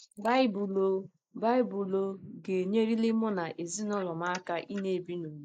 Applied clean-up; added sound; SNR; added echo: neural mask model Resemble Enhance denoiser.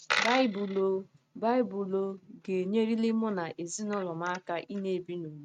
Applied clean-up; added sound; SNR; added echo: neural mask model RNNoise.